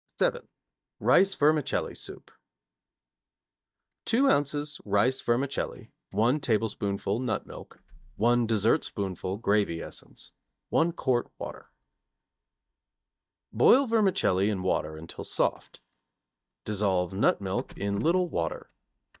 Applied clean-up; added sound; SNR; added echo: neural mask model DeepFilterNet 3.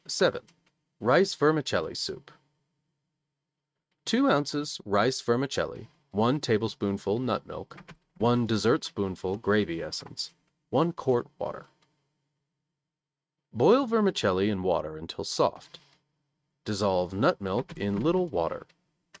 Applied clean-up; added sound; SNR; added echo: neural mask model RNNoise.